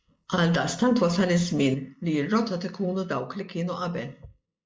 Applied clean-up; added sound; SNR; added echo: neural mask model Resemble Enhance denoiser.